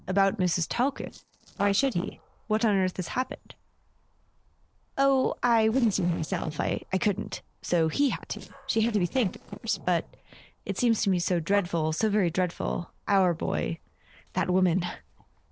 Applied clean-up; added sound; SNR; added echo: neural separator model SepFormer DNS4.